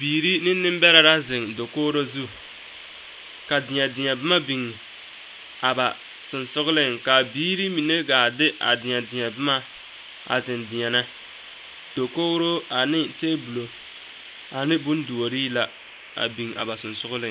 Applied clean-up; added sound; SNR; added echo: neural mask model Resemble Enhance denoiser.